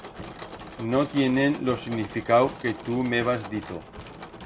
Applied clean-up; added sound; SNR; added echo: none; Mechanisms; 13 dB; none.